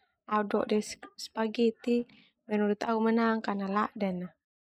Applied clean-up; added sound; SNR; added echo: neural mask model Resemble Enhance denoiser.